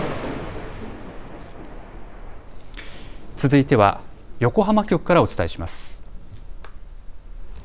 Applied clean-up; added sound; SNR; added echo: none; Thunder; 15 dB; none.